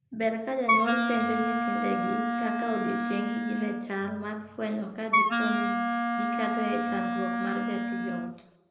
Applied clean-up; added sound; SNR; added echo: none; Wind instrument, woodwind instrument; -4 dB; reverberation time 0.6 s.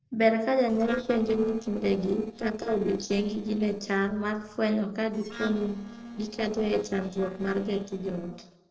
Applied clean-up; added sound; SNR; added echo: neural separator model SepFormer DNS4.